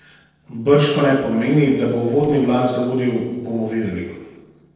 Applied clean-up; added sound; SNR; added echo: neural separator model SepFormer DNS4.